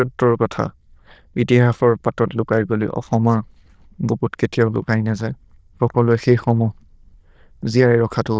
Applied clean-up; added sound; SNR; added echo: neural diffusion model UNIVERSE++.